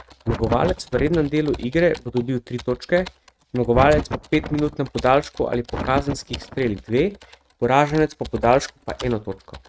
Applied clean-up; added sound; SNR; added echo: neural mask model RNNoise.